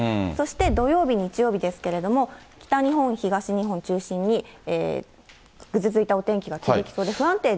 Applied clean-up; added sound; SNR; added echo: none; none; none; none.